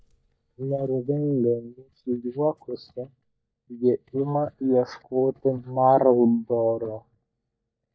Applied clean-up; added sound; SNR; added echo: neural mask model DeepFilterNet 3.